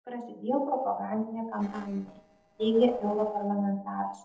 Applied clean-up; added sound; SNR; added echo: neural separator model SepFormer DNS4.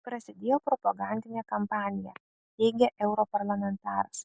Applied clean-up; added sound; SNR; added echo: none; none; none; none.